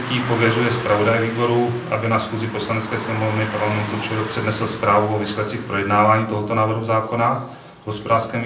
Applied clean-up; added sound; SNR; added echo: none; Car passing by / Traffic noise, roadway noise; 13 dB; reverberation time 0.6 s.